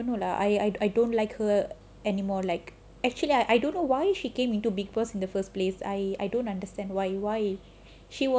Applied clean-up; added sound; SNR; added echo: none; none; none; none.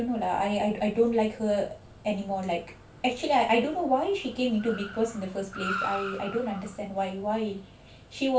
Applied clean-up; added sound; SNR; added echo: none; Car; 14 dB; reverberation time 0.3 s.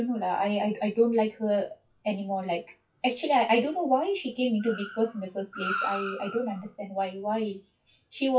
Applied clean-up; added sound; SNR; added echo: classical method WPE with log-MMSE.